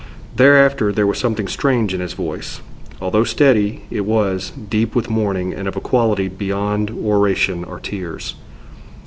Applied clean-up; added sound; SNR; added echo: none; none; none; none.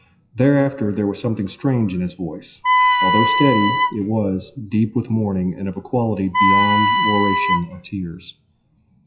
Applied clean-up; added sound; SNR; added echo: classical method WPE with log-MMSE.